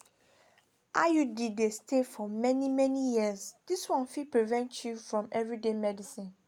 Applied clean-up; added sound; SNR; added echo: none; none; none; none.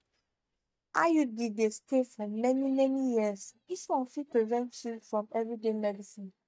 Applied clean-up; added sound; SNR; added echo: neural mask model DeepFilterNet 3.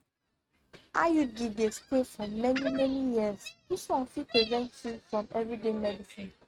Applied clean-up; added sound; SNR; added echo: neural mask model RNNoise.